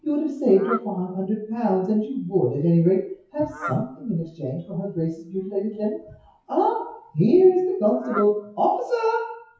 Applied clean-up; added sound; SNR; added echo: classical method WPE with log-MMSE.